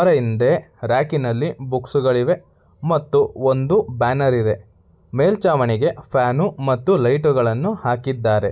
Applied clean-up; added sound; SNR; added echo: none; none; none; none.